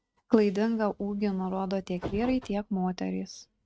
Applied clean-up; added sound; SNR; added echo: neural mask model RNNoise.